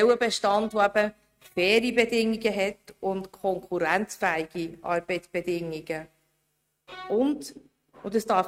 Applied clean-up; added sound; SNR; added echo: neural mask model RNNoise.